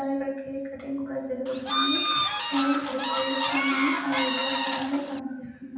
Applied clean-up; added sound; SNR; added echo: none; Bird / Fowl; -2 dB; reverberation time 0.9 s.